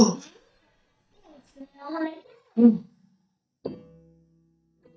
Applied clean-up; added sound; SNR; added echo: neural mask model DeepFilterNet 3.